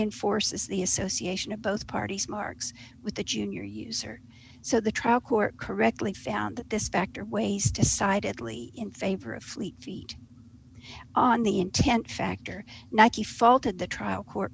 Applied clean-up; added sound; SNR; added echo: none; none; none; none.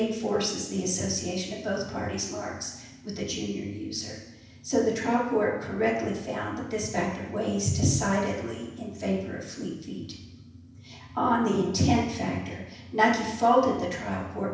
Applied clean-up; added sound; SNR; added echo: none; none; none; reverberation time 0.9 s.